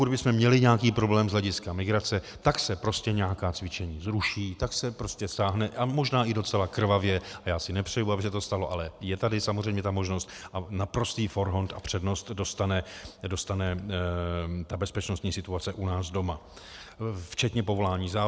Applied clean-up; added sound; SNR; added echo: none; none; none; none.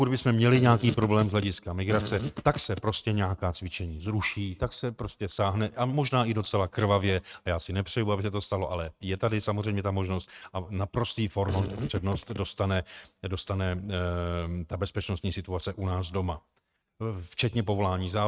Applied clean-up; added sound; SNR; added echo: neural mask model RNNoise.